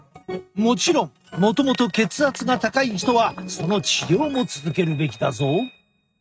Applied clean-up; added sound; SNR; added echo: neural mask model RNNoise.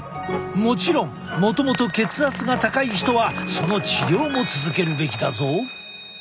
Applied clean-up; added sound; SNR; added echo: none; Applause; 16 dB; none.